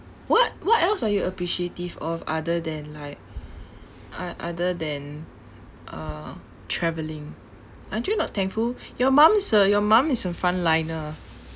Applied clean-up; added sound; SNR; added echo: none; none; none; none.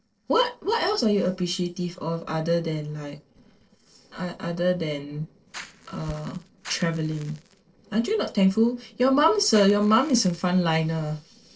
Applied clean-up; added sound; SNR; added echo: neural separator model SepFormer DNS4.